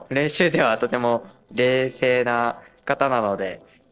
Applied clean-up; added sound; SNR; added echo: neural separator model SepFormer DNS4.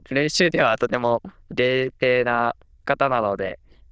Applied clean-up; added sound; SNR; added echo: neural diffusion model UNIVERSE++.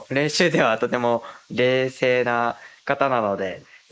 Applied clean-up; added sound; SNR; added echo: neural mask model Resemble Enhance denoiser.